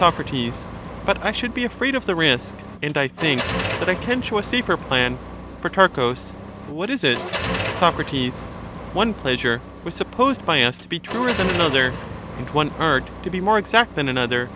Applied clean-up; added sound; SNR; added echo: none; Car; 9 dB; none.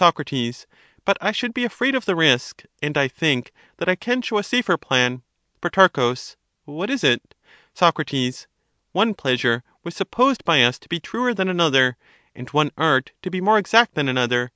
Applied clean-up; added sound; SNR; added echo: none; none; none; none.